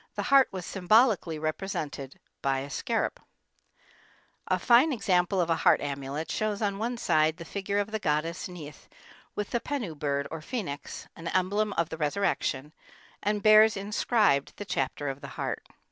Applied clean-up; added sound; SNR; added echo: none; none; none; none.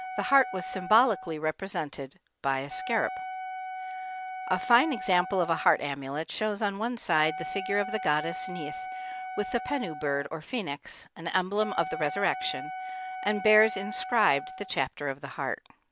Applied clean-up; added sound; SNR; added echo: none; Wind instrument, woodwind instrument; 9 dB; none.